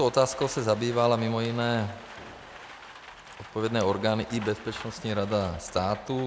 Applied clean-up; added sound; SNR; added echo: none; Rain; 17 dB; none.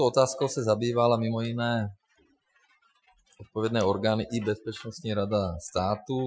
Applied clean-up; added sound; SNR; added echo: classical method Wiener filter.